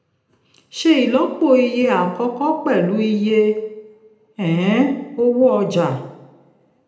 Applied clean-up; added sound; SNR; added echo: none; none; none; reverberation time 0.7 s.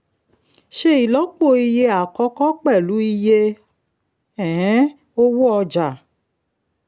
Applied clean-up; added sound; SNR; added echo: none; none; none; none.